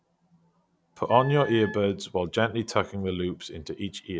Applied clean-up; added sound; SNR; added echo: none; Wind instrument, woodwind instrument; 13 dB; none.